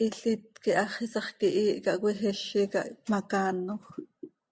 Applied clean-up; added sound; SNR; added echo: none; none; none; none.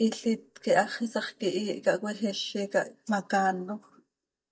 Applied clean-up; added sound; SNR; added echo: neural mask model DeepFilterNet 3.